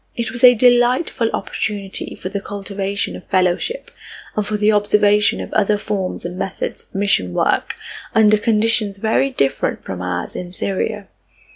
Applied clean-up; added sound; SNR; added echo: none; none; none; none.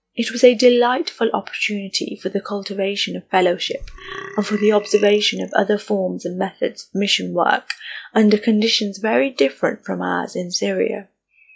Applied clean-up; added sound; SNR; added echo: classical method log-MMSE.